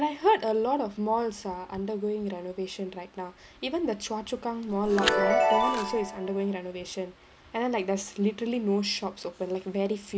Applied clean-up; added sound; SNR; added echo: none; Chime; 0 dB; none.